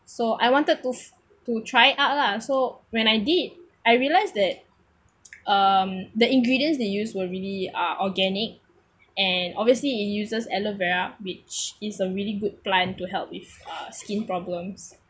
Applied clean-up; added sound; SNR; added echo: none; none; none; none.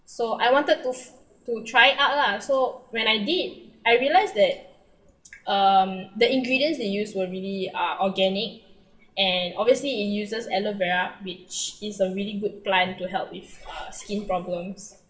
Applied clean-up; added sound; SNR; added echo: neural separator model SepFormer DNS4.